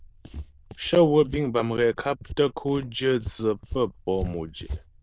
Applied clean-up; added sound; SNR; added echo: neural diffusion model UNIVERSE++.